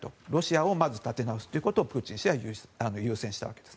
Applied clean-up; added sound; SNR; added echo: none; none; none; none.